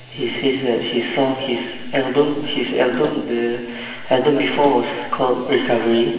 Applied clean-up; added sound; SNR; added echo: none; Slam / Wood; 13 dB; reverberation time 1.3 s.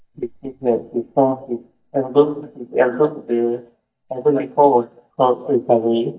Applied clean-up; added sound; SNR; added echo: neural mask model DeepFilterNet 3.